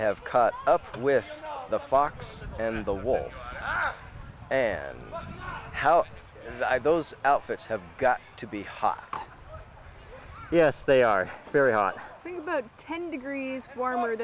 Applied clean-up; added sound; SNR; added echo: none; none; none; none.